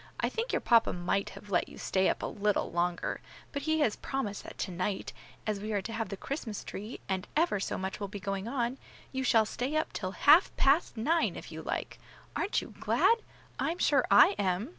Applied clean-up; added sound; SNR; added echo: none; none; none; none.